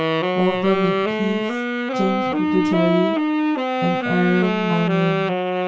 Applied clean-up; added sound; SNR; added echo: none; Wind instrument, woodwind instrument; -2 dB; reverberation time 0.2 s.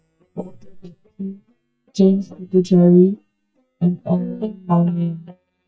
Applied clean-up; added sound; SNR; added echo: neural mask model DeepFilterNet 3.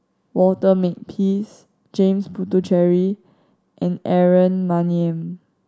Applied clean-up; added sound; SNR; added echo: none; none; none; none.